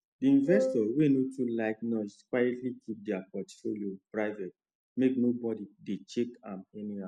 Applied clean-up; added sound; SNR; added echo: none; Wind instrument, woodwind instrument; 1 dB; none.